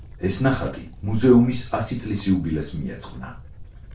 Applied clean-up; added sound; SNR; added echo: none; Dog; 18 dB; reverberation time 0.3 s.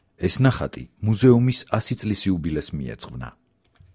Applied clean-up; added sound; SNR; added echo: none; none; none; none.